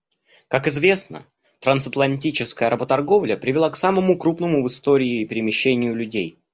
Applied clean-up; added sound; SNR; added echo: none; none; none; none.